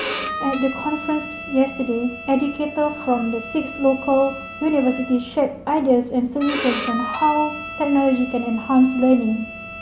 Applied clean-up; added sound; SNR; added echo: none; Bowed string instrument; 11 dB; none.